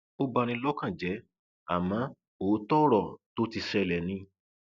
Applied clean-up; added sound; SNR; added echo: none; none; none; none.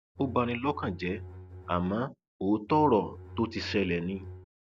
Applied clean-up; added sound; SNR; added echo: none; Bowed string instrument; 14 dB; none.